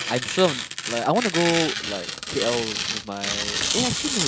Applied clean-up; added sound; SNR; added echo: none; Tearing; 2 dB; none.